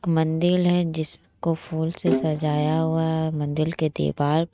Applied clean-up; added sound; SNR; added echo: neural mask model RNNoise.